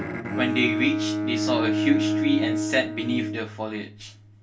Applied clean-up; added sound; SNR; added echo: none; Bowed string instrument; 0 dB; reverberation time 0.2 s.